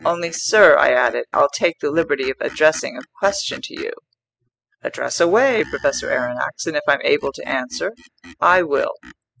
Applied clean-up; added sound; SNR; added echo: classical method spectral subtraction.